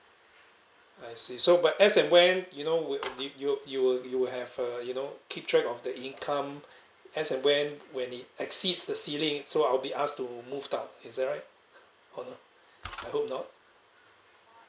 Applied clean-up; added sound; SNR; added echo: none; none; none; none.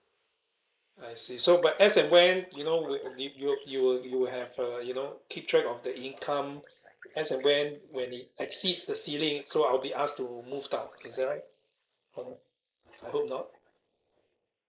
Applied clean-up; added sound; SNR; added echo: neural mask model Resemble Enhance denoiser.